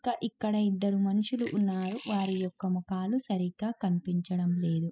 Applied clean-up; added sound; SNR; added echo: classical method spectral subtraction.